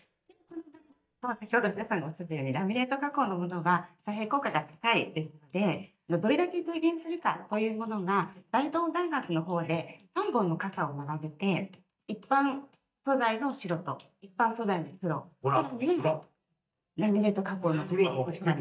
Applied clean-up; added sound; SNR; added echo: neural mask model DeepFilterNet 3.